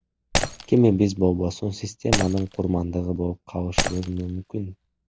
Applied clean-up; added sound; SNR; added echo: none; Shatter; 6 dB; none.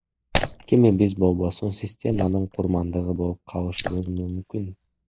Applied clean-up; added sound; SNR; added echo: neural mask model Resemble Enhance denoiser.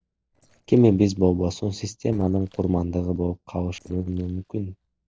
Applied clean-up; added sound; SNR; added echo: neural separator model SepFormer DNS4.